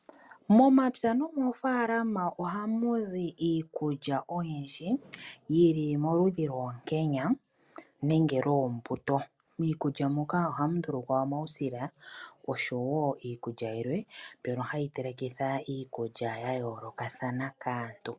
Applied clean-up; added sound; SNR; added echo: none; none; none; none.